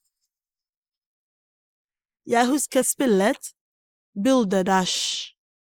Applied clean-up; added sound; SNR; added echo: neural mask model Resemble Enhance denoiser.